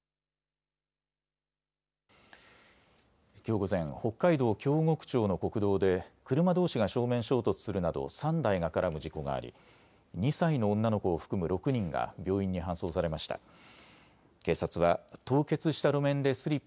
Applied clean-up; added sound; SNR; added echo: none; none; none; none.